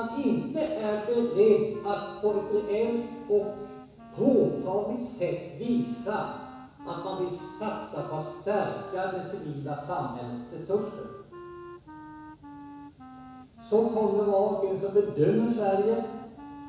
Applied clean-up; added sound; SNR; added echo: none; Wind instrument, woodwind instrument; 18 dB; reverberation time 1.1 s.